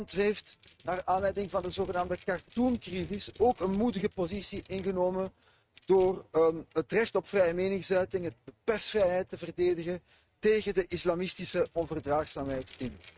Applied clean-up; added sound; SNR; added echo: neural mask model RNNoise.